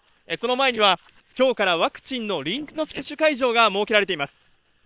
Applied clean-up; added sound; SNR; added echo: neural separator model SepFormer WHAM!.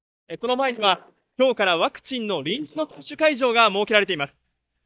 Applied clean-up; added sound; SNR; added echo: neural mask model DeepFilterNet 3.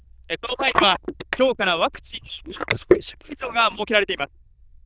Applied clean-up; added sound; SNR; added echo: neural diffusion model UNIVERSE++.